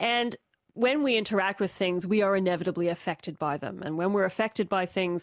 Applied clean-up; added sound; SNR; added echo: none; none; none; none.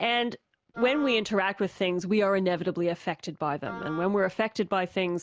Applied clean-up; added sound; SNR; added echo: none; Wind instrument, woodwind instrument; 14 dB; none.